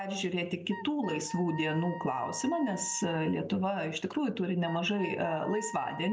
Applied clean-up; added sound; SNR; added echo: none; Wind instrument, woodwind instrument; 13 dB; none.